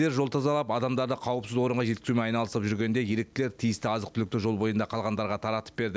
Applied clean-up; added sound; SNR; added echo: none; none; none; none.